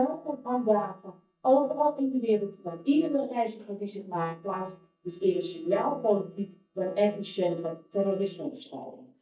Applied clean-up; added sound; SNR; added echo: neural mask model DeepFilterNet 3.